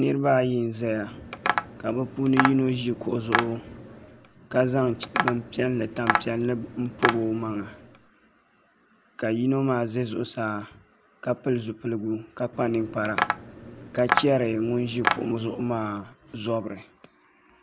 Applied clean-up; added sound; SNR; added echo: none; Tap; 3 dB; none.